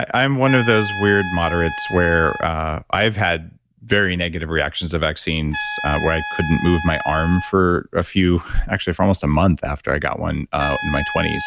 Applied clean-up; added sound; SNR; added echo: none; Trumpet; 11 dB; none.